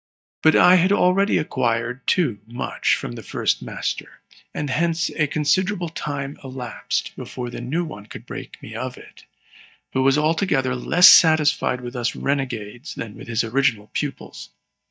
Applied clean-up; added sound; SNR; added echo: neural mask model DeepFilterNet 3.